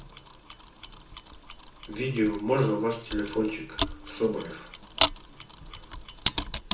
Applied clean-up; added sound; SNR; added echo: none; Mechanisms; 4 dB; reverberation time 0.6 s.